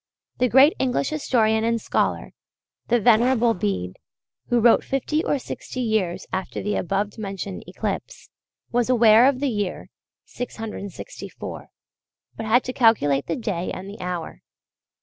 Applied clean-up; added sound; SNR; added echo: neural separator model SepFormer DNS4.